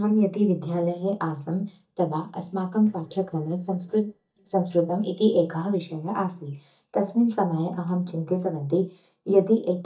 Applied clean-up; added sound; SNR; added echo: neural mask model DeepFilterNet 3.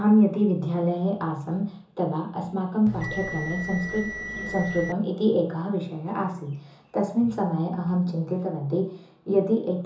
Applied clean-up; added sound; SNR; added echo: none; Bell; 8 dB; reverberation time 0.7 s.